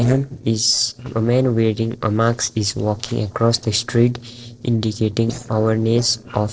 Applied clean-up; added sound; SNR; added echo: neural separator model SepFormer DNS4.